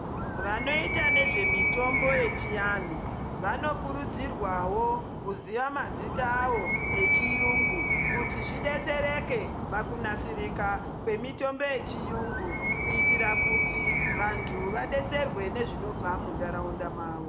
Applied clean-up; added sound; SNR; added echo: none; Animal; -2 dB; none.